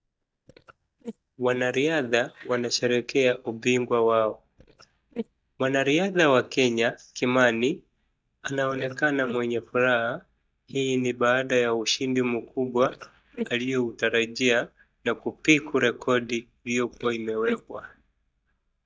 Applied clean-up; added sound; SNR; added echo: neural mask model DeepFilterNet 3.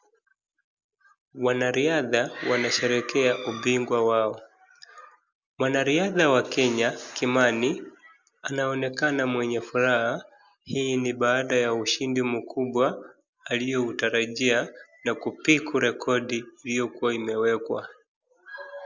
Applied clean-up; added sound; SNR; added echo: none; none; none; none.